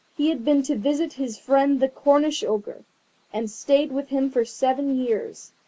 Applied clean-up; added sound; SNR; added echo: none; none; none; none.